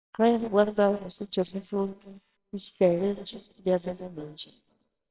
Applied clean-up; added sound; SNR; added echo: neural separator model SepFormer WHAMR!.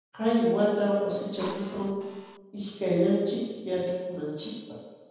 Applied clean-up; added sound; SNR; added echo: none; Drill; 17 dB; reverberation time 1.2 s.